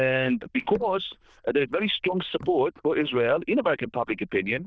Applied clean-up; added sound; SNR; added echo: neural diffusion model UNIVERSE++.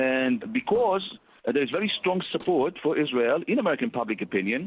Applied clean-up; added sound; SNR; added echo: neural separator model SepFormer DNS4.